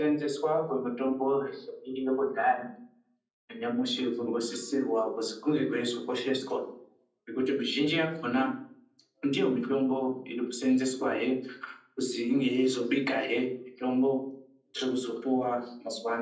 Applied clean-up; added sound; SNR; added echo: none; none; none; reverberation time 0.6 s.